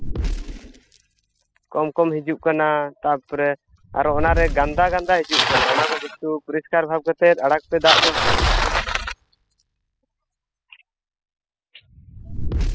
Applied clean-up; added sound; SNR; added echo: classical method spectral subtraction.